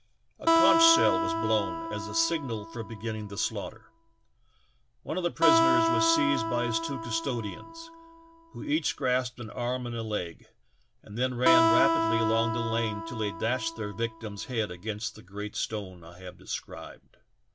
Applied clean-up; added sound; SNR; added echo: none; Acoustic guitar; -2 dB; none.